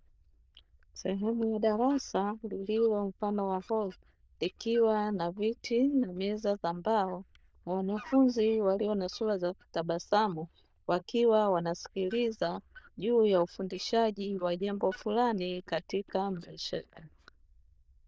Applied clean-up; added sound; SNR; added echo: neural diffusion model UNIVERSE++.